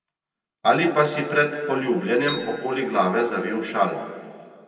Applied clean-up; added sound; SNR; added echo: none; Piano; 16 dB; reverberation time 1.8 s.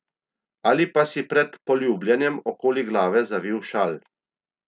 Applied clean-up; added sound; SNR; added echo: none; none; none; none.